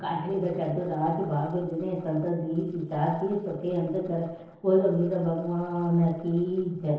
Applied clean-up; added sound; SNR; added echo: neural separator model SepFormer DNS4.